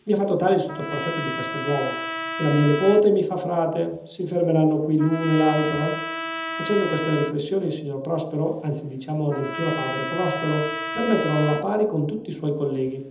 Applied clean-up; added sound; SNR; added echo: none; Trumpet; 9 dB; reverberation time 1.2 s.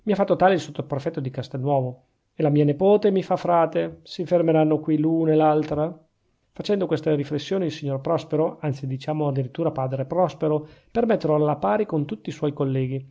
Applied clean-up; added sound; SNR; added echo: none; none; none; none.